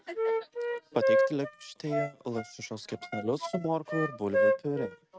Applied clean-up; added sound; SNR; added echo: neural mask model RNNoise.